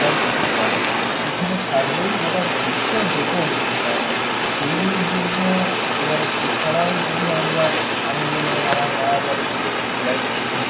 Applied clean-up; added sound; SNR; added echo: none; Fire; -4 dB; reverberation time 0.6 s.